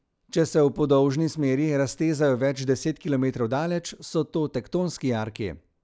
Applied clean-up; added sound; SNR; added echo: none; none; none; none.